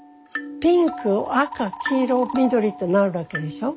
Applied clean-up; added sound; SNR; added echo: none; none; none; none.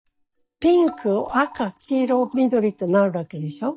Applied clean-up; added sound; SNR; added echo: neural mask model DeepFilterNet 3.